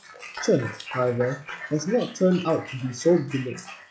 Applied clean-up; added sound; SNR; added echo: classical method log-MMSE.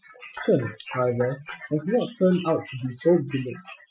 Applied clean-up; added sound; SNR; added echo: classical method Wiener filter.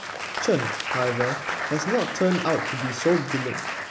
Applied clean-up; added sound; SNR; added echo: none; Applause; 4 dB; none.